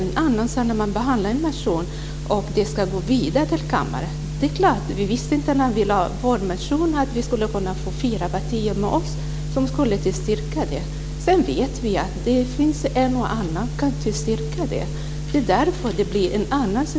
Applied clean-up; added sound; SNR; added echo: none; none; none; none.